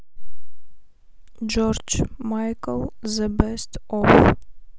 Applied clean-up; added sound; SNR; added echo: none; none; none; none.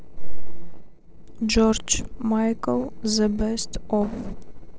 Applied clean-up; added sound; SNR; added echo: neural separator model SepFormer DNS4.